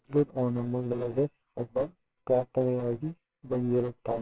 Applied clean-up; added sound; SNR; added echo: neural separator model SepFormer WHAMR!.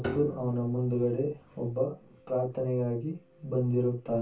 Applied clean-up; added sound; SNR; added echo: none; Piano; 12 dB; reverberation time 0.2 s.